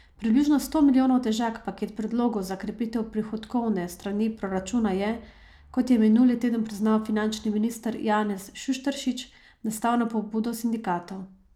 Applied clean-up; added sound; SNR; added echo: none; none; none; none.